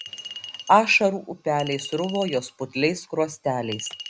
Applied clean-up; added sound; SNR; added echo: none; Chink, clink; 16 dB; none.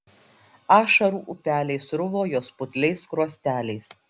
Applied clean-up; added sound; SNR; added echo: none; none; none; none.